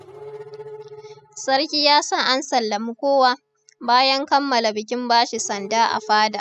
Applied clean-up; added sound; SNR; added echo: classical method spectral subtraction.